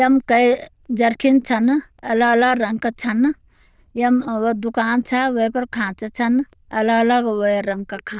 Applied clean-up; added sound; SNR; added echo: neural diffusion model UNIVERSE++.